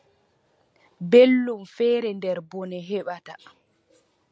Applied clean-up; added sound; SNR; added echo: none; none; none; none.